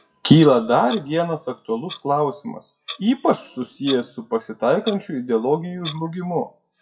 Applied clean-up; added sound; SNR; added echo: classical method WPE with log-MMSE.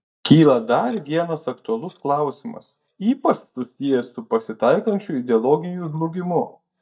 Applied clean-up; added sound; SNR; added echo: neural mask model DeepFilterNet 3.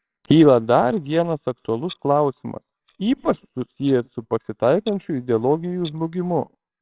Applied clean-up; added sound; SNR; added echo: neural separator model SepFormer WHAMR!.